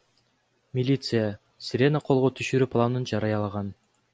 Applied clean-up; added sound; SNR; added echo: none; none; none; none.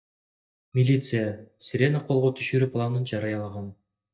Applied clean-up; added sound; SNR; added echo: neural mask model DeepFilterNet 3.